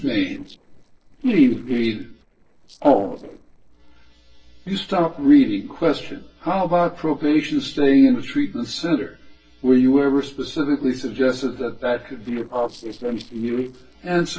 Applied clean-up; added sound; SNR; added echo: neural separator model SepFormer DNS4.